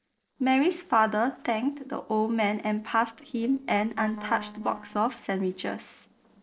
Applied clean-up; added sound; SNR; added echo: neural separator model SepFormer DNS4.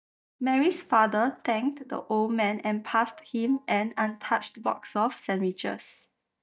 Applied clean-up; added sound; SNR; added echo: neural mask model DeepFilterNet 3.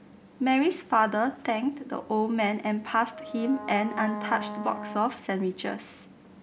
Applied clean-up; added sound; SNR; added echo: none; Wind instrument, woodwind instrument; 11 dB; none.